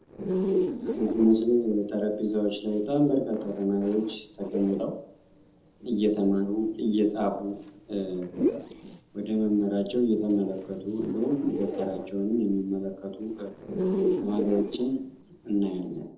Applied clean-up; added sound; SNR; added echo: neural separator model SepFormer DNS4.